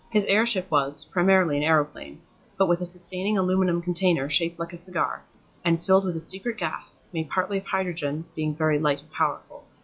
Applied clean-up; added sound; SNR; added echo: classical method log-MMSE.